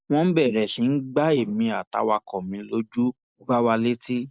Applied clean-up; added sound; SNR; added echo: neural mask model Resemble Enhance denoiser.